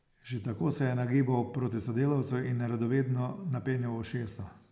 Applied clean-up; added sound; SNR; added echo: none; none; none; none.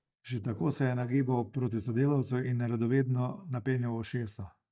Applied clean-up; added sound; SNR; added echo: neural mask model DeepFilterNet 3.